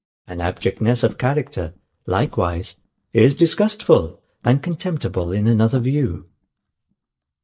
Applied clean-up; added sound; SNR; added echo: neural mask model DeepFilterNet 3.